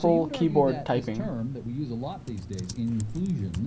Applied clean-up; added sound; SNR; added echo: none; Typing; -3 dB; reverberation time 0.5 s.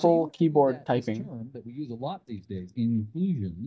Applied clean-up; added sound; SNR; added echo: neural mask model DeepFilterNet 3.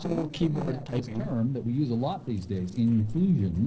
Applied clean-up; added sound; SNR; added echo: neural separator model SepFormer DNS4.